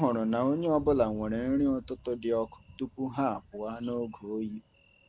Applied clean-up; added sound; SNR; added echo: none; Thunder; 20 dB; none.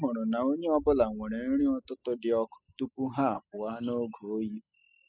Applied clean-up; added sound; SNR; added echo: classical method spectral subtraction.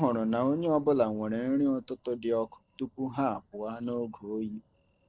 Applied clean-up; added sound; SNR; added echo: neural separator model SepFormer DNS4.